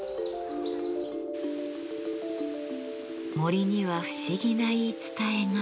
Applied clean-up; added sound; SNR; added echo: none; none; none; none.